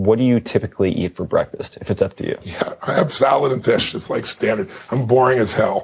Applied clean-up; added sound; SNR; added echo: none; none; none; none.